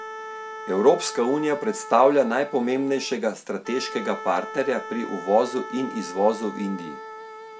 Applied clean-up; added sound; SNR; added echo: none; Wind instrument, woodwind instrument; 13 dB; none.